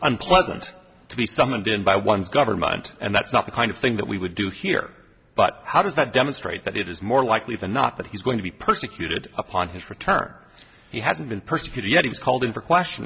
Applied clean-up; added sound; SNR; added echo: none; none; none; none.